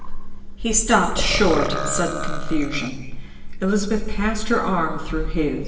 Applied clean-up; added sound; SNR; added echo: none; Burping, eructation; 10 dB; reverberation time 1.1 s.